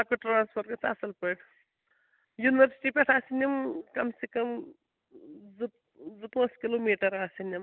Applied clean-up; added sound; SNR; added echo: none; none; none; none.